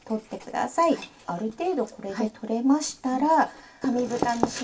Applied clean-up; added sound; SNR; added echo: none; Writing; 12 dB; reverberation time 0.2 s.